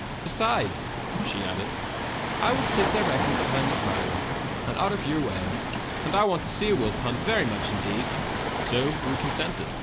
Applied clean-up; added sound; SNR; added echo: none; Waves, surf; 0 dB; none.